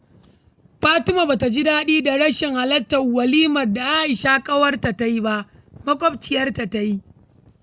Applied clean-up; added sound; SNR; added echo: none; none; none; none.